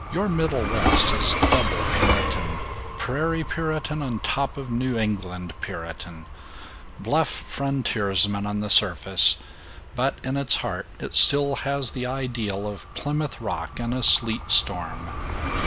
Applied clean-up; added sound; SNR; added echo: none; Train; 3 dB; none.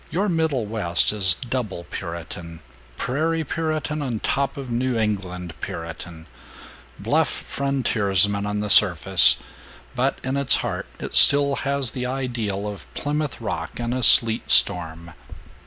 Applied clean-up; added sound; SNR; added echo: none; none; none; none.